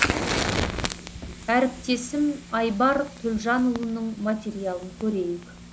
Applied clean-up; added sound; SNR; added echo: none; Fire; 5 dB; none.